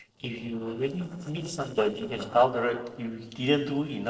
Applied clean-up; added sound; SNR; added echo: neural separator model SepFormer DNS4.